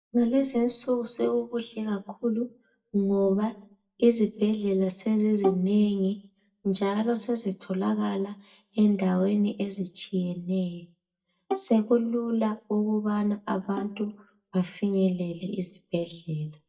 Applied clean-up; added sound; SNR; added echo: neural mask model DeepFilterNet 3.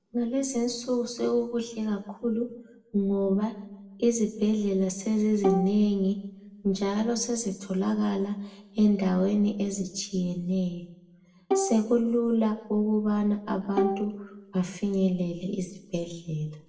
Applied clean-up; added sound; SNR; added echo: none; Bowed string instrument; 5 dB; reverberation time 0.6 s.